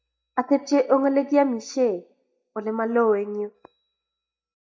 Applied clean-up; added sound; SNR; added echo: neural mask model DeepFilterNet 3.